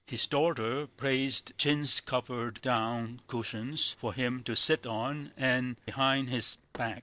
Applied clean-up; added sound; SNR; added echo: neural separator model SepFormer DNS4.